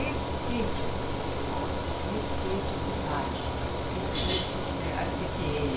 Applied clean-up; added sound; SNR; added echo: none; Mechanical fan; -4 dB; reverberation time 0.5 s.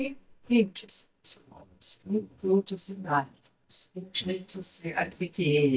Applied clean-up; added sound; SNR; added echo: neural mask model DeepFilterNet 3.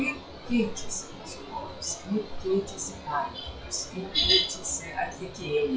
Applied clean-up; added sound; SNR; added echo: classical method WPE with log-MMSE.